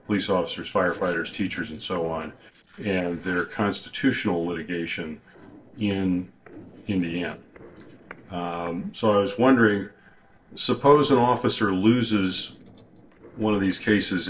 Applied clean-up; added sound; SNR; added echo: neural separator model SepFormer DNS4.